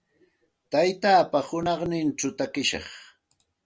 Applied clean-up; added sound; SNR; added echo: none; none; none; none.